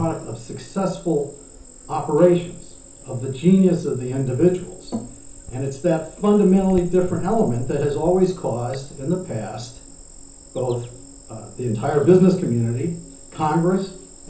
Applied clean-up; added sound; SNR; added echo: none; Cricket; 16 dB; reverberation time 0.6 s.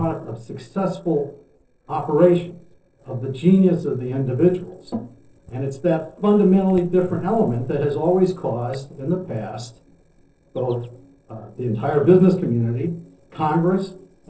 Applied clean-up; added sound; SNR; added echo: neural separator model SepFormer DNS4.